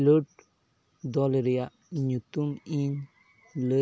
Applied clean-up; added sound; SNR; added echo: none; none; none; none.